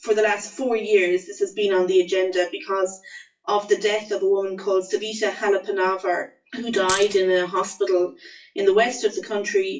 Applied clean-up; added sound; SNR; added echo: classical method WPE with log-MMSE.